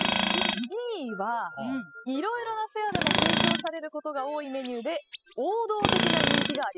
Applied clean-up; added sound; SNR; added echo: classical method spectral subtraction.